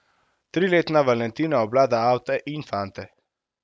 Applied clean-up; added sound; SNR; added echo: none; none; none; none.